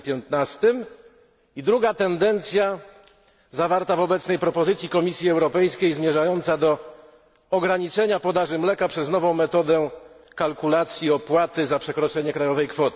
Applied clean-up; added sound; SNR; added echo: none; none; none; none.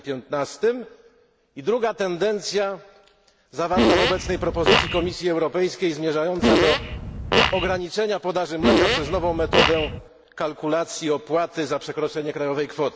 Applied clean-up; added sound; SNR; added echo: none; Fart; -3 dB; none.